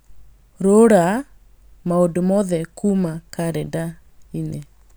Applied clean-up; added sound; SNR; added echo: none; none; none; none.